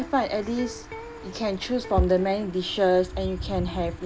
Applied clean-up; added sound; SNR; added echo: none; Dog + Electric guitar; 17 dB; none.